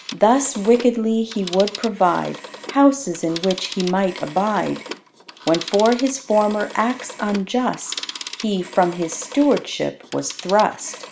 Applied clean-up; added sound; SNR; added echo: none; Telephone; 15 dB; none.